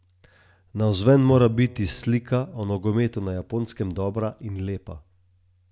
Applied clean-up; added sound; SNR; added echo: none; Bowed string instrument; 18 dB; none.